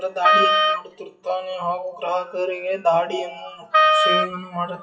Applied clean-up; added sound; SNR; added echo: classical method WPE with log-MMSE.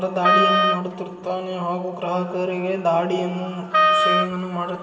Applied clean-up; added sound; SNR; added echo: none; Wind instrument, woodwind instrument; -4 dB; reverberation time 2.5 s.